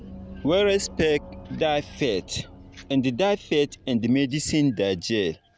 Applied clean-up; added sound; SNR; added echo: none; Gong; 19 dB; none.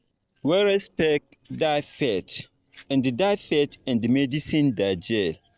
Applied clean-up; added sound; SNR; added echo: neural separator model SepFormer DNS4.